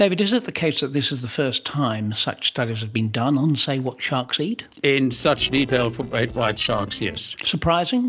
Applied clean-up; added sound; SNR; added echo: neural separator model SepFormer DNS4.